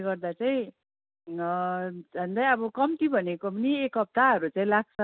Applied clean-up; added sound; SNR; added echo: none; none; none; none.